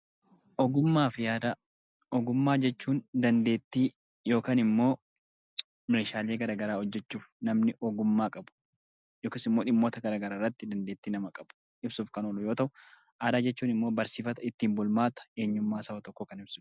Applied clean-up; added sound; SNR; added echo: none; none; none; none.